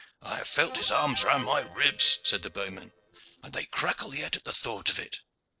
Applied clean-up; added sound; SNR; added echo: neural separator model SepFormer DNS4.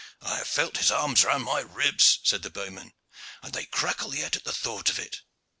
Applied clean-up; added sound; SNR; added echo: none; none; none; none.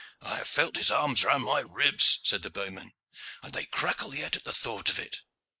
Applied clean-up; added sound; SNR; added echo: neural mask model Resemble Enhance denoiser.